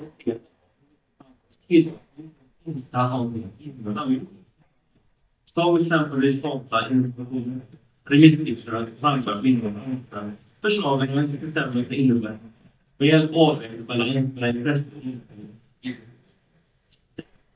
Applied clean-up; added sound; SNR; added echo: neural mask model DeepFilterNet 3.